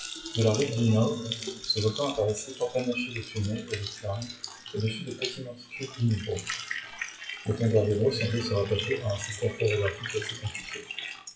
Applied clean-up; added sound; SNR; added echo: classical method WPE with log-MMSE.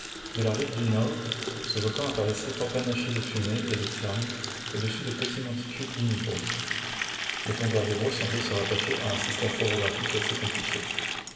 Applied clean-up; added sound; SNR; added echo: none; Water tap, faucet; 3 dB; reverberation time 2.7 s.